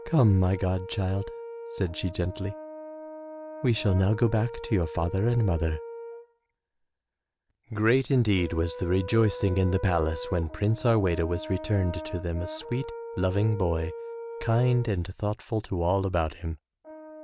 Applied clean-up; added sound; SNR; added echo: none; Brass instrument; 13 dB; none.